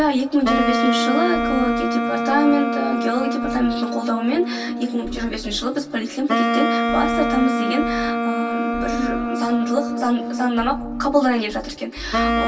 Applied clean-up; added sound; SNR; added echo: none; Wind instrument, woodwind instrument; 1 dB; reverberation time 0.1 s.